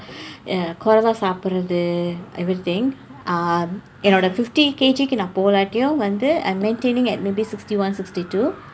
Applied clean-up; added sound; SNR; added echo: none; none; none; none.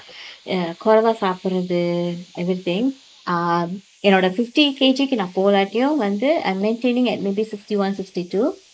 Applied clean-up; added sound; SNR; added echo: neural mask model Resemble Enhance denoiser.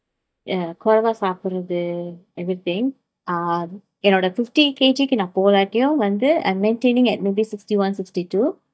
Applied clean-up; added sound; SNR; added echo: neural mask model DeepFilterNet 3.